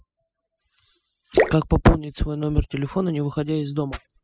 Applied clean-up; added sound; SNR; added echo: classical method spectral subtraction.